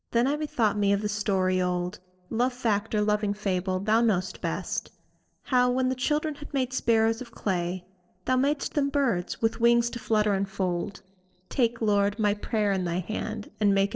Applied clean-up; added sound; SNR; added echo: neural separator model SepFormer DNS4.